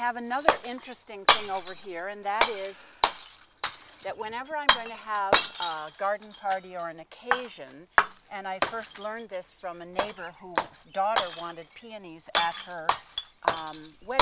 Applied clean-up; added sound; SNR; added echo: none; Shatter; -3 dB; none.